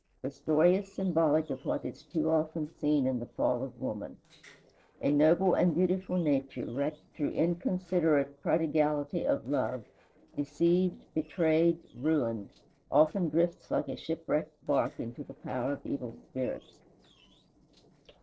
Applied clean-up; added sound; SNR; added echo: neural separator model SepFormer DNS4.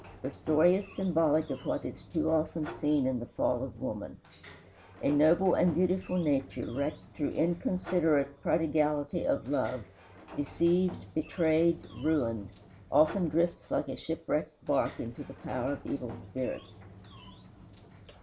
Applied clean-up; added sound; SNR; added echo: none; Sliding door; 19 dB; none.